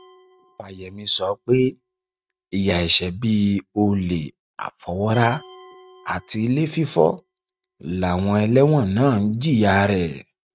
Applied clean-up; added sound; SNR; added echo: neural mask model RNNoise.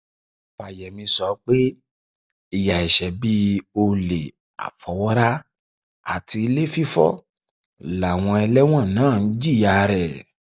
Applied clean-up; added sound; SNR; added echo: none; none; none; none.